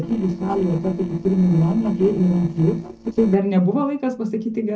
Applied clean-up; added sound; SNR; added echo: neural separator model SepFormer DNS4.